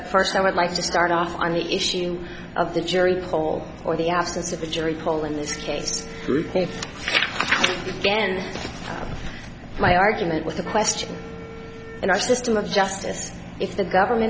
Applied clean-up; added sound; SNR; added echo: none; Wind instrument, woodwind instrument; 19 dB; none.